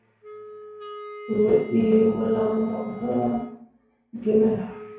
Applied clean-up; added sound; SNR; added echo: none; Wind instrument, woodwind instrument; 17 dB; reverberation time 0.6 s.